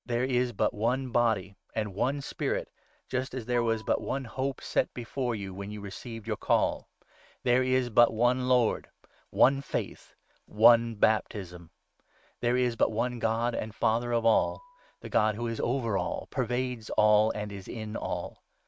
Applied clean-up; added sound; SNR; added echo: neural mask model RNNoise.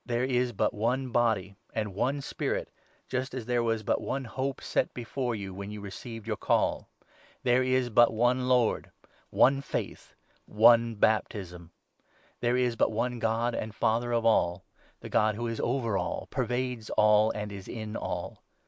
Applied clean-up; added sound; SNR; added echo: neural mask model Resemble Enhance denoiser.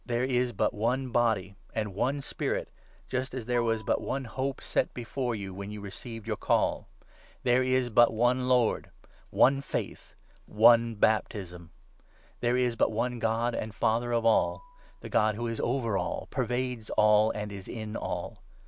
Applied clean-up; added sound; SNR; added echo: none; Marimba, xylophone; 19 dB; none.